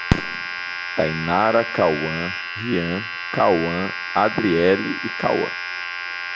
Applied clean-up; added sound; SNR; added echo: none; Domestic sounds, home sounds + Fireworks; 5 dB; none.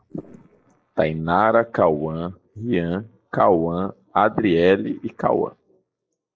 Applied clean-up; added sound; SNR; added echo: neural mask model Resemble Enhance denoiser.